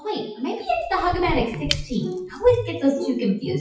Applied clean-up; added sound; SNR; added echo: classical method WPE with log-MMSE.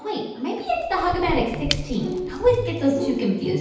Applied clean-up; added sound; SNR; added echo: none; Shatter / Crushing; 9 dB; reverberation time 0.9 s.